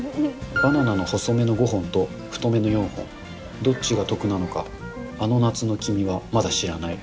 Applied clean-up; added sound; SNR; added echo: none; none; none; none.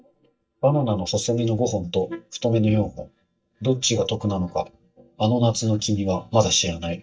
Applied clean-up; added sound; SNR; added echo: neural mask model DeepFilterNet 3.